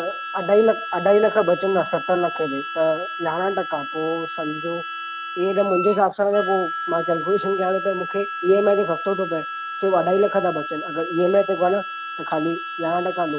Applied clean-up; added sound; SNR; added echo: none; Harmonica; 8 dB; none.